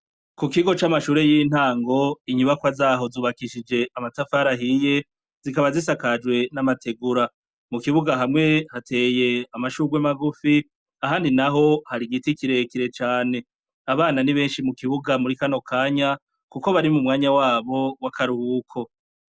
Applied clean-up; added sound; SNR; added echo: none; none; none; none.